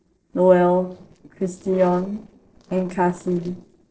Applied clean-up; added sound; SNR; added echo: neural separator model SepFormer DNS4.